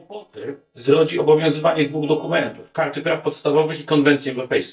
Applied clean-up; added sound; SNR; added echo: neural mask model DeepFilterNet 3.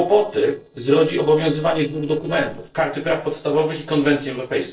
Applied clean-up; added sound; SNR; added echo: neural separator model SepFormer DNS4.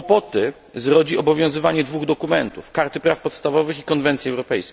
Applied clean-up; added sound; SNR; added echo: none; none; none; none.